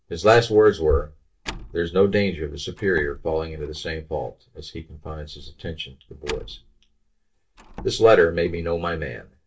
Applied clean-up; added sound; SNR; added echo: none; Slam; 20 dB; reverberation time 0.2 s.